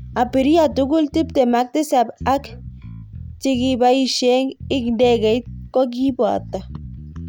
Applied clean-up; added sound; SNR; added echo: none; Bass guitar; 16 dB; none.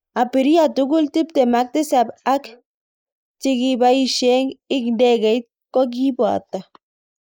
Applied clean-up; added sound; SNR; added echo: neural mask model Resemble Enhance denoiser.